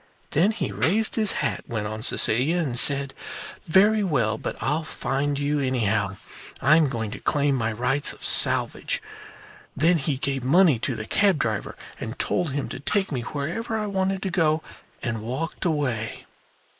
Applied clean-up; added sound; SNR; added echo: neural mask model Resemble Enhance denoiser.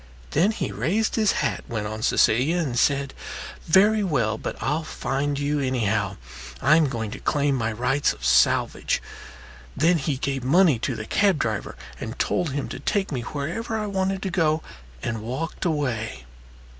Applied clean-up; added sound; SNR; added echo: none; none; none; none.